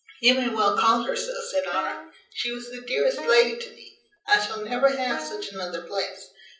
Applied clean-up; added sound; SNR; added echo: none; Wind instrument, woodwind instrument; 15 dB; reverberation time 0.6 s.